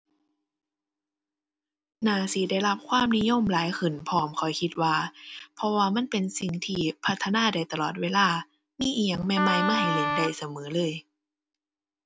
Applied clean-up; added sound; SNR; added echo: none; Wind instrument, woodwind instrument; 0 dB; none.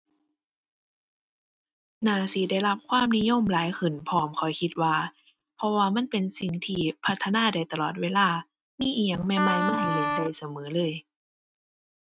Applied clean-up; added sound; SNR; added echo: neural mask model RNNoise.